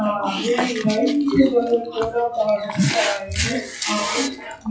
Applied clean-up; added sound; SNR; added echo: classical method WPE with log-MMSE.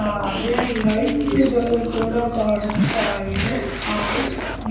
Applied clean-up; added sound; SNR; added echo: none; Dog; 4 dB; reverberation time 0.9 s.